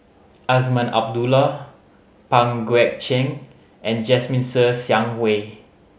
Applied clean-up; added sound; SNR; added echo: none; none; none; none.